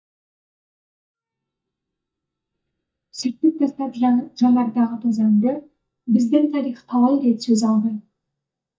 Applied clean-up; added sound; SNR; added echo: neural mask model DeepFilterNet 3.